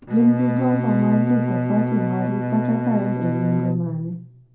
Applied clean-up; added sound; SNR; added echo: none; Bowed string instrument; 2 dB; reverberation time 0.4 s.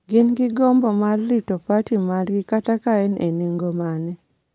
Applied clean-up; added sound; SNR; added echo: none; none; none; none.